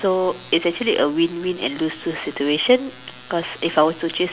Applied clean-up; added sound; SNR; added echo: none; none; none; none.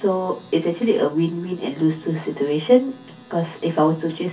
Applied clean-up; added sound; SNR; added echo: none; none; none; reverberation time 0.3 s.